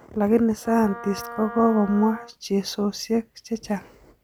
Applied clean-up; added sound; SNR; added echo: none; Wind instrument, woodwind instrument; 15 dB; none.